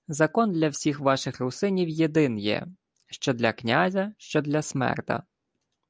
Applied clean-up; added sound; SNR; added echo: none; none; none; none.